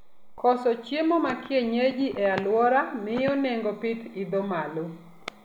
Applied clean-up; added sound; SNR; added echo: none; none; none; none.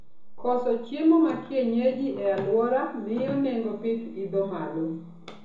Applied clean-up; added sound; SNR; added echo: none; none; none; reverberation time 0.6 s.